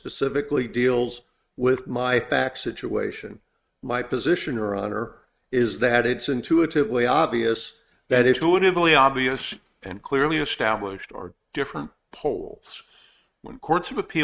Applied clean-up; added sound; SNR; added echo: neural mask model RNNoise.